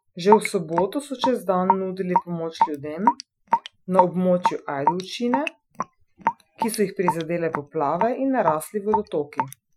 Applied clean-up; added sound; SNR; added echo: classical method Wiener filter.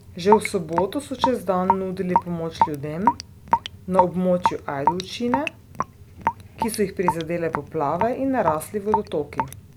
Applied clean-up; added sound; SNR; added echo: none; Raindrop / Drip; 1 dB; none.